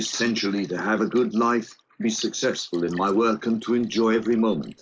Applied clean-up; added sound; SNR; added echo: neural mask model Resemble Enhance denoiser.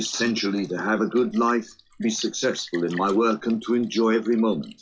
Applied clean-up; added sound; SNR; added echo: classical method log-MMSE.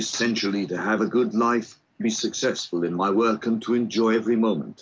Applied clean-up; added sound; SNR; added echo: none; none; none; none.